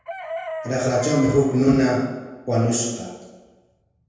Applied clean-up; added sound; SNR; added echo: none; Chicken, rooster; 15 dB; reverberation time 1.2 s.